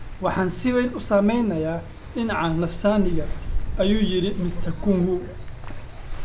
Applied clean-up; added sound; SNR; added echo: none; Wind; 5 dB; none.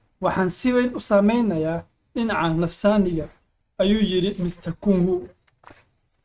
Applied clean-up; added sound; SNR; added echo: neural mask model RNNoise.